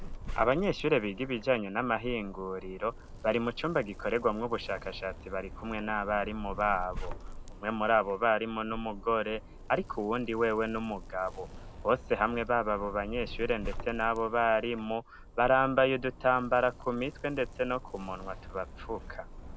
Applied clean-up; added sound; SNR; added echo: none; Zipper (clothing); 12 dB; none.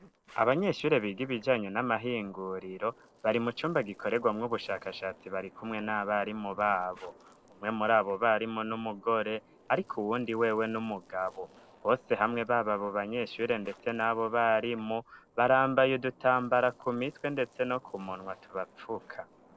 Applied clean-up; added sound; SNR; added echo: neural separator model SepFormer DNS4.